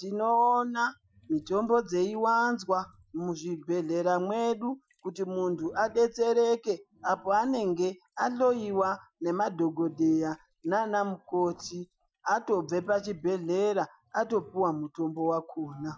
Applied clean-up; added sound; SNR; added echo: classical method Wiener filter.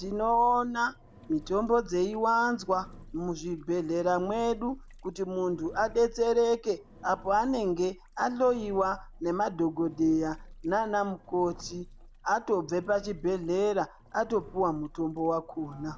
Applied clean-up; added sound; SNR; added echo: none; Engine; 20 dB; none.